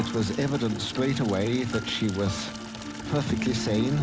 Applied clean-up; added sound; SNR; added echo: none; Water tap, faucet / Liquid; 15 dB; none.